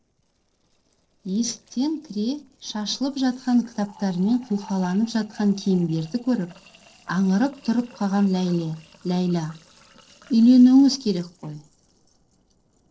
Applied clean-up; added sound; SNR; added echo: neural separator model SepFormer DNS4.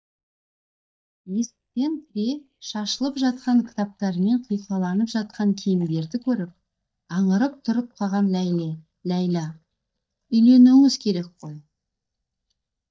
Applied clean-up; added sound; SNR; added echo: neural mask model DeepFilterNet 3.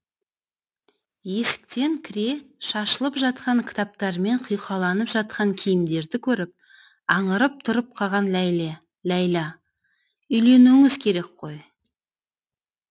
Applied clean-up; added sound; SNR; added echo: none; none; none; none.